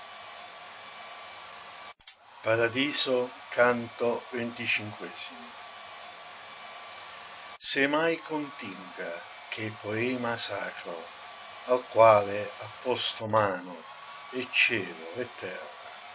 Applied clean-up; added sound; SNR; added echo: none; Domestic sounds, home sounds; 14 dB; none.